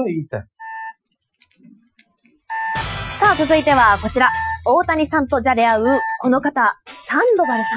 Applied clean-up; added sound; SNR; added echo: classical method Wiener filter.